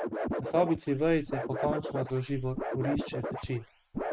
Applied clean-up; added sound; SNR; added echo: neural mask model RNNoise.